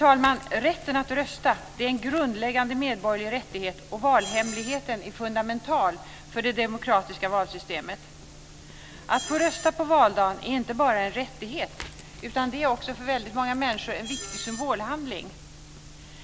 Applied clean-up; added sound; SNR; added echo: none; Screech + Crackle; 18 dB; none.